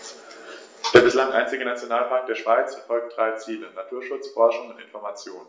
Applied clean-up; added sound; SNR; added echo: none; none; none; reverberation time 0.6 s.